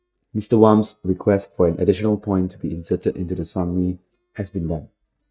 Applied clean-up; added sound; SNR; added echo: neural mask model DeepFilterNet 3.